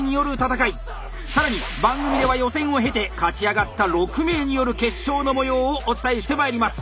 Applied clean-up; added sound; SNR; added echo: none; none; none; none.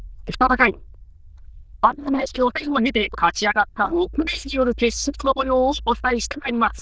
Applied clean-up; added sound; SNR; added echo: neural diffusion model UNIVERSE++.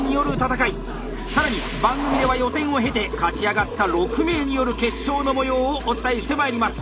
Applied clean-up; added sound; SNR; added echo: none; Liquid; 9 dB; none.